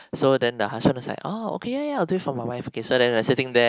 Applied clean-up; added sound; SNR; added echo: none; none; none; none.